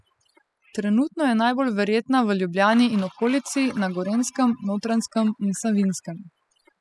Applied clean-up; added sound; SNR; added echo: classical method spectral subtraction.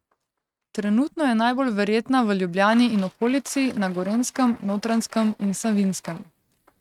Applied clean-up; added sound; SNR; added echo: neural mask model RNNoise.